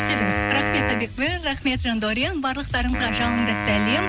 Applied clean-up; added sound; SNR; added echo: none; Wind instrument, woodwind instrument; 3 dB; none.